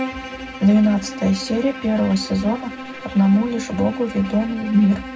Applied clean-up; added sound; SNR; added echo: none; Bowed string instrument; 12 dB; reverberation time 0.4 s.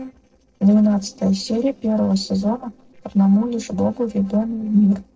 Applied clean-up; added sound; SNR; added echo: neural separator model SepFormer DNS4.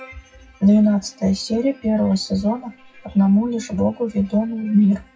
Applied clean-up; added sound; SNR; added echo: classical method WPE with log-MMSE.